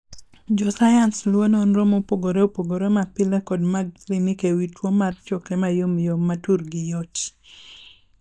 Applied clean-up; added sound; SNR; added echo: neural mask model DeepFilterNet 3.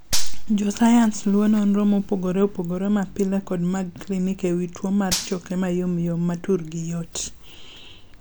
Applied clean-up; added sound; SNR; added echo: none; Gunshot, gunfire; 10 dB; none.